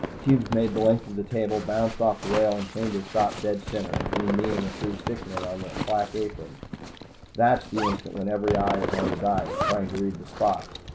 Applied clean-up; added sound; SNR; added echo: none; Fireworks + Zipper (clothing); 6 dB; none.